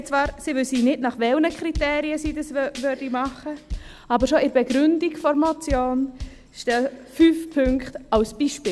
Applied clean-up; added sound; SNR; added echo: none; Tambourine / Drum / Drum kit; 15 dB; none.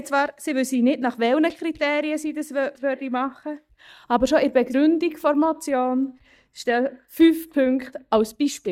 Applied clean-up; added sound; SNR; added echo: neural mask model DeepFilterNet 3.